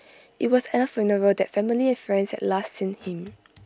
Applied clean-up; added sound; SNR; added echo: none; none; none; none.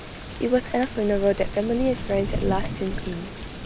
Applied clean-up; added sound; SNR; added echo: none; Thunder / Rain; 5 dB; none.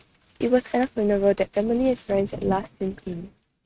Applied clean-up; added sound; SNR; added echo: neural mask model RNNoise.